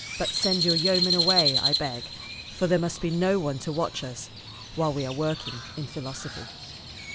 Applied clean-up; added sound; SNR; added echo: none; Crow; 1 dB; none.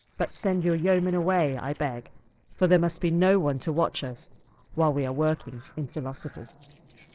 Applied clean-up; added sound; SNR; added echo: neural separator model SepFormer DNS4.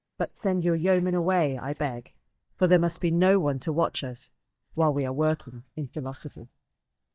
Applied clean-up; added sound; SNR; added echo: neural mask model DeepFilterNet 3.